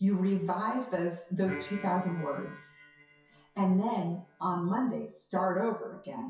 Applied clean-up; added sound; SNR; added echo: classical method WPE with log-MMSE.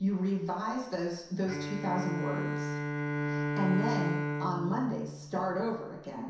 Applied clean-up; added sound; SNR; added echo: none; Bowed string instrument; 2 dB; reverberation time 0.7 s.